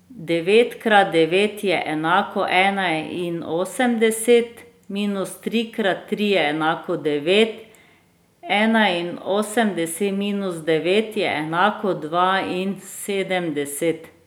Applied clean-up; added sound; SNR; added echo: none; none; none; none.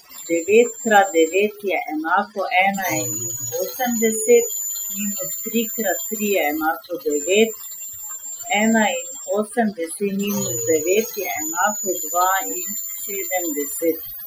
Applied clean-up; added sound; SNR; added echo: classical method Wiener filter.